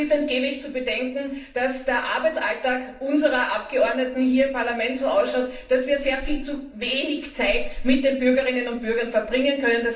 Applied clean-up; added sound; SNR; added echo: none; none; none; reverberation time 0.4 s.